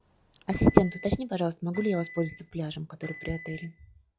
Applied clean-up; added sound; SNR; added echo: classical method log-MMSE.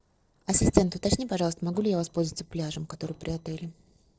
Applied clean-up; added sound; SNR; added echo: neural separator model SepFormer DNS4.